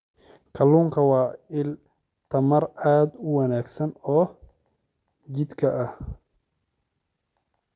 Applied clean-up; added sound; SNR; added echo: none; none; none; none.